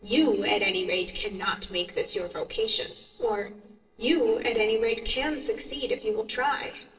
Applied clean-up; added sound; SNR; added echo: neural separator model SepFormer DNS4.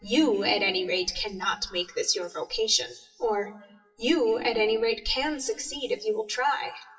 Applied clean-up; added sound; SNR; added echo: classical method WPE with log-MMSE.